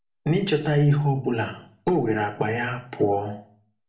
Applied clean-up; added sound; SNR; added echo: none; none; none; reverberation time 0.4 s.